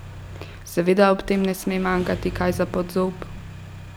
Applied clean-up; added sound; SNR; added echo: none; Engine starting; 13 dB; none.